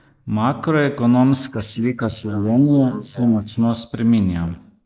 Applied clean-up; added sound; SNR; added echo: neural mask model Resemble Enhance denoiser.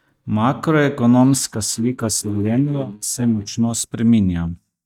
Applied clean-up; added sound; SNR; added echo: neural mask model DeepFilterNet 3.